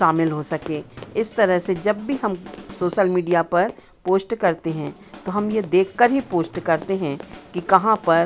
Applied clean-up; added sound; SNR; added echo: none; Drum kit + Run; 19 dB; none.